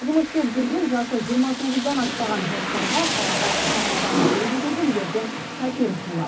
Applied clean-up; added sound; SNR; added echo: none; Rain; 2 dB; reverberation time 0.4 s.